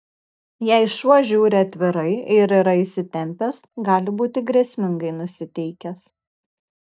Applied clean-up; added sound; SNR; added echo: neural mask model DeepFilterNet 3.